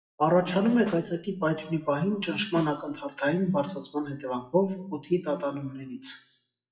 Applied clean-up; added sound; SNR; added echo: classical method WPE with log-MMSE.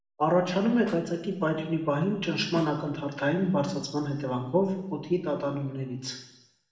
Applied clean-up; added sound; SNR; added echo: none; Snare drum; 18 dB; reverberation time 0.9 s.